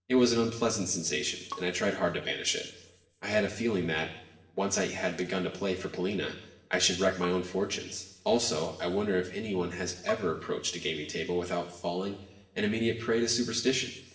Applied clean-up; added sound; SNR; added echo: neural separator model SepFormer DNS4.